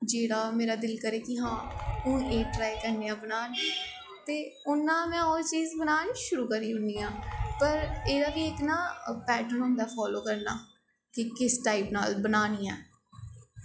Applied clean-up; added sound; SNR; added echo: classical method log-MMSE.